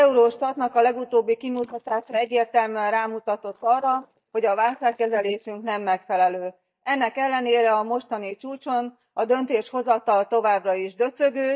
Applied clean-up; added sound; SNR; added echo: neural mask model DeepFilterNet 3.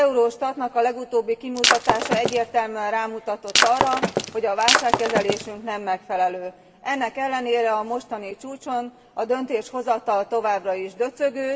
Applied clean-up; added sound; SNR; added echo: none; Shatter; -2 dB; reverberation time 1.9 s.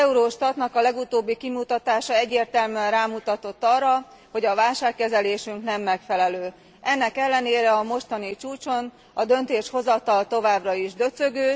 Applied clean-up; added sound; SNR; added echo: none; none; none; none.